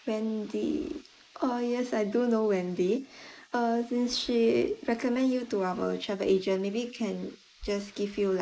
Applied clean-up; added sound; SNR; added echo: neural mask model Resemble Enhance denoiser.